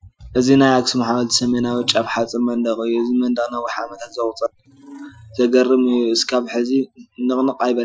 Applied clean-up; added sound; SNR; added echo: classical method Wiener filter.